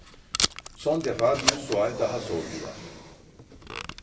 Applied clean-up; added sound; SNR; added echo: none; Packing tape, duct tape; 3 dB; reverberation time 1.9 s.